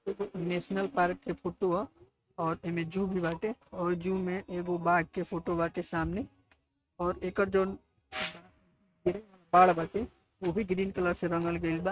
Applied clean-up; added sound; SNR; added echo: neural mask model RNNoise.